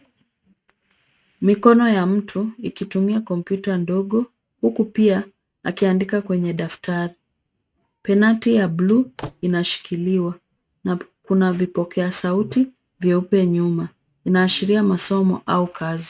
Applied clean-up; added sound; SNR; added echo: neural mask model RNNoise.